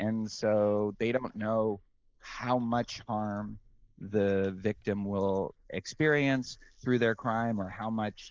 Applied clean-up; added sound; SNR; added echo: neural mask model Resemble Enhance denoiser.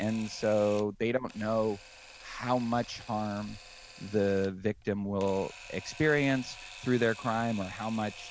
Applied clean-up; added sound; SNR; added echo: none; Camera; 17 dB; none.